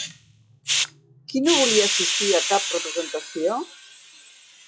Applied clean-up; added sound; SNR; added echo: classical method log-MMSE.